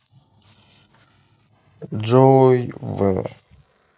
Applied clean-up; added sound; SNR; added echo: neural mask model Resemble Enhance denoiser.